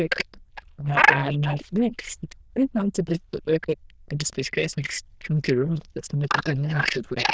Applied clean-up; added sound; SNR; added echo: neural diffusion model UNIVERSE++.